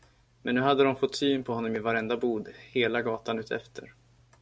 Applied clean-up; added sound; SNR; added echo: none; none; none; none.